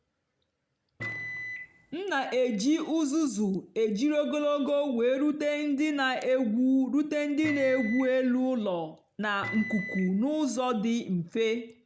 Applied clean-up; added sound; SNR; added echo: none; Microwave oven; 10 dB; none.